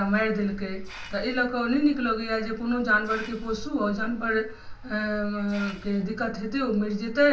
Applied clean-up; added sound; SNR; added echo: none; Hiss; 19 dB; reverberation time 0.3 s.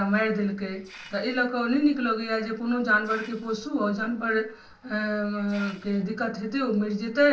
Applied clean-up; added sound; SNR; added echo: neural separator model SepFormer DNS4.